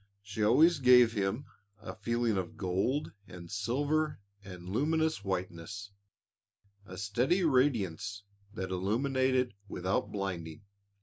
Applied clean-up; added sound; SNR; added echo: none; none; none; none.